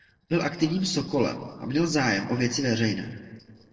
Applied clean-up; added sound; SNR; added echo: neural separator model SepFormer DNS4.